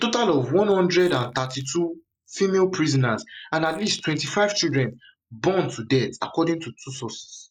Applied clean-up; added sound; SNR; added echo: neural mask model Resemble Enhance denoiser.